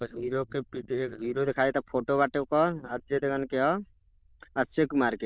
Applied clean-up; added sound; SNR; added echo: neural diffusion model UNIVERSE++.